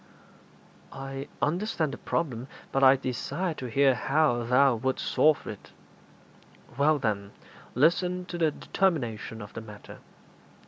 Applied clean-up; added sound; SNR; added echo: none; none; none; none.